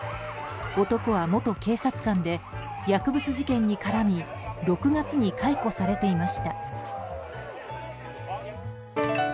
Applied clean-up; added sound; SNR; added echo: none; none; none; none.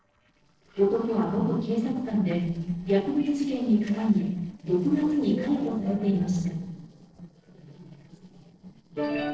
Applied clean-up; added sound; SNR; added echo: neural separator model SepFormer DNS4.